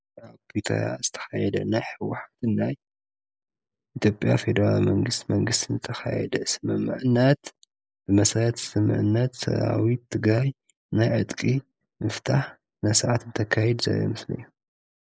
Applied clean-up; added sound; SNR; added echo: neural mask model Resemble Enhance denoiser.